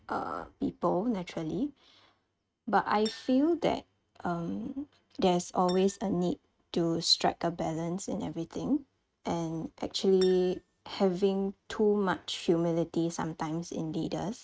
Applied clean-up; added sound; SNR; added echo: neural mask model RNNoise.